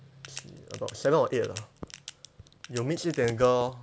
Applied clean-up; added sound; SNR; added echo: none; Crack; 18 dB; none.